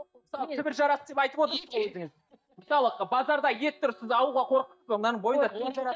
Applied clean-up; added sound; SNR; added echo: neural mask model DeepFilterNet 3.